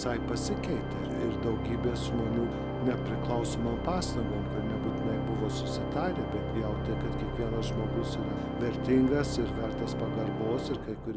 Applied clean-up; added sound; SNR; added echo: none; Organ; -1 dB; none.